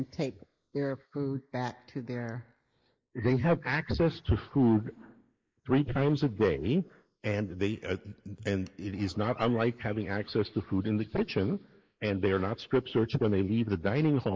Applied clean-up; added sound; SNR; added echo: neural mask model Resemble Enhance denoiser.